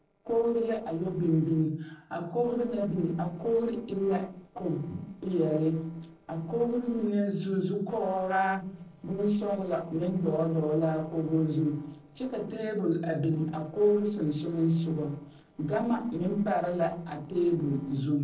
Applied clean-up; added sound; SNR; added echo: neural separator model SepFormer DNS4.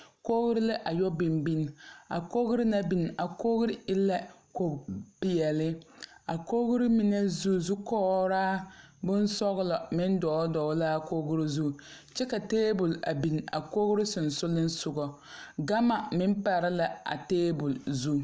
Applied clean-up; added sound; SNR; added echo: none; none; none; none.